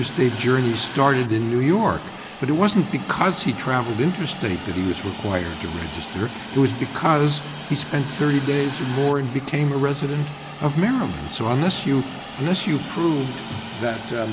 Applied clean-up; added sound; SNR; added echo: none; Hiss; 12 dB; none.